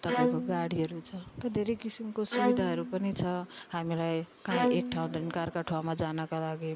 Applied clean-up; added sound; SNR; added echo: none; Bowed string instrument; 3 dB; none.